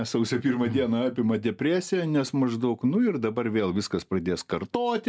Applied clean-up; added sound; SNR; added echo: none; none; none; none.